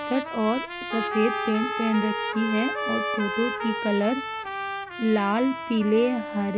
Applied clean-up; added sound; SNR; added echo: none; Trumpet + Trumpet; 5 dB; none.